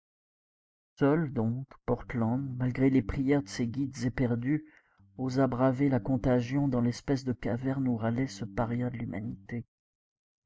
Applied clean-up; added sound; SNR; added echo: neural mask model DeepFilterNet 3.